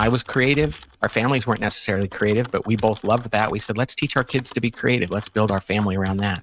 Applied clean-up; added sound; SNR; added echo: neural mask model RNNoise.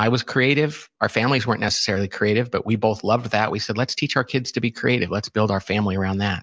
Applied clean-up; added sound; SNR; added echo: none; none; none; none.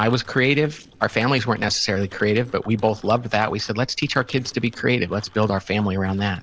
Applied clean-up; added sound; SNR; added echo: neural separator model SepFormer DNS4.